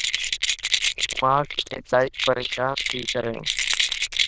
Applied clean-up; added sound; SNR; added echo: neural diffusion model UNIVERSE++.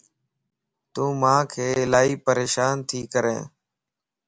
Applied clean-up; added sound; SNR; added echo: none; none; none; none.